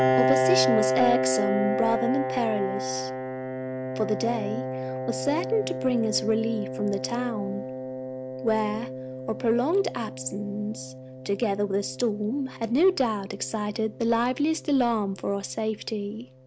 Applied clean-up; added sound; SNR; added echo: none; Piano; 3 dB; none.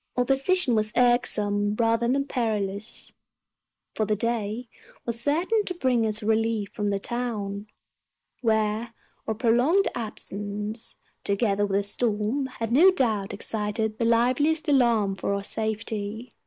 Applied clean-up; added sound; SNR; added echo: neural mask model Resemble Enhance denoiser.